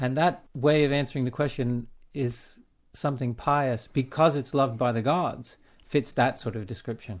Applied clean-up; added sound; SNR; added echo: none; none; none; none.